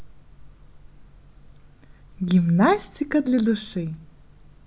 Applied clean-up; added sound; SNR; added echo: none; none; none; none.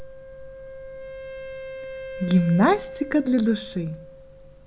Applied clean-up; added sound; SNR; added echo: none; Wind instrument, woodwind instrument; 13 dB; none.